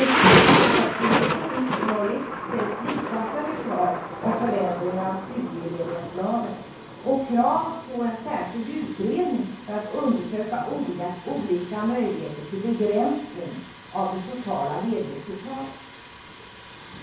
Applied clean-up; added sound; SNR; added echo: none; Thunder; 0 dB; reverberation time 0.6 s.